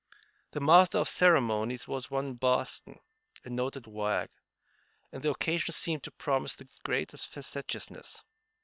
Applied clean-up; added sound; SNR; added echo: neural separator model SepFormer WHAM!.